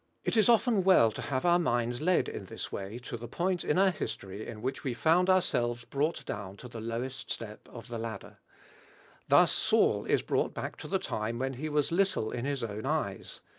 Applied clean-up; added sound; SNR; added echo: none; none; none; none.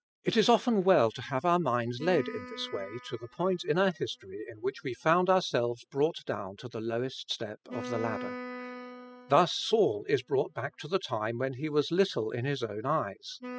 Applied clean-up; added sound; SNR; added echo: classical method spectral subtraction.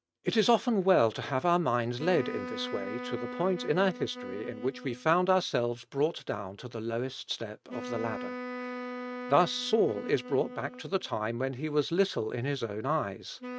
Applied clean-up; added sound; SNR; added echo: neural mask model RNNoise.